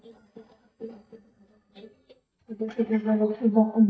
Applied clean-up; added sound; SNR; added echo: neural mask model DeepFilterNet 3.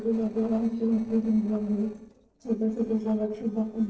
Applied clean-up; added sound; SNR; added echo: neural separator model SepFormer DNS4.